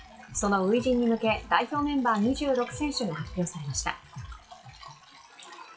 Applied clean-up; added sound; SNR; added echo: classical method WPE with log-MMSE.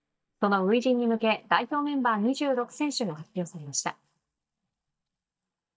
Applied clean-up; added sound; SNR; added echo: neural mask model DeepFilterNet 3.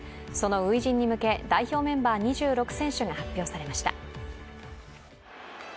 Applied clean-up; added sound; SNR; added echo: none; none; none; none.